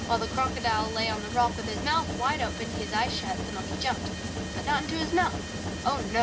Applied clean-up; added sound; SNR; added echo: none; Mechanisms; 3 dB; reverberation time 0.3 s.